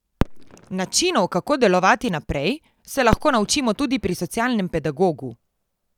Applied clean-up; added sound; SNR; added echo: none; Fireworks; 11 dB; none.